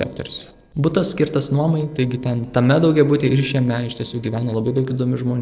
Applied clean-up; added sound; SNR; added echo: neural separator model SepFormer DNS4.